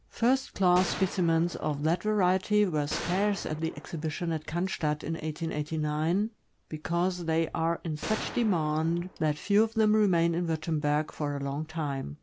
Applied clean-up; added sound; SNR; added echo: none; Gunshot, gunfire; 13 dB; none.